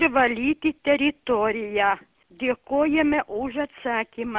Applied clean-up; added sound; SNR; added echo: none; none; none; none.